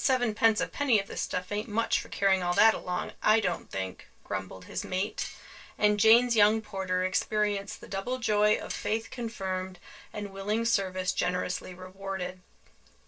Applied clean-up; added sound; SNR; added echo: neural separator model SepFormer DNS4.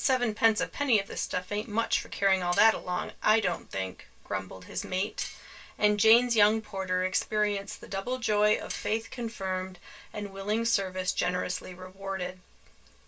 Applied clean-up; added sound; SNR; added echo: none; Cutlery, silverware; 15 dB; reverberation time 0.1 s.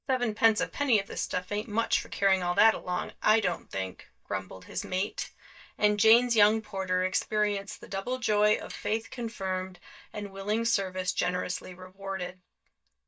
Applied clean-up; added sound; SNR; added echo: neural mask model DeepFilterNet 3.